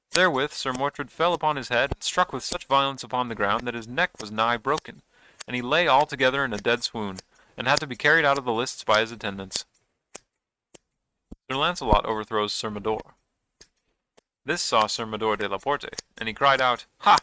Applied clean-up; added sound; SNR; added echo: neural mask model RNNoise.